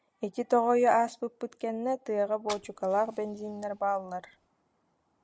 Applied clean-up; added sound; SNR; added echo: none; Fire; 19 dB; none.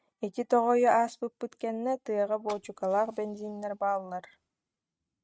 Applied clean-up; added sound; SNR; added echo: neural mask model RNNoise.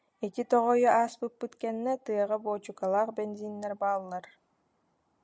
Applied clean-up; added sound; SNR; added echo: none; none; none; none.